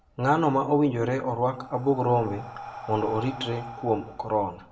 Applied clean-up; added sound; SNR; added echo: none; Breathing; 16 dB; reverberation time 0.6 s.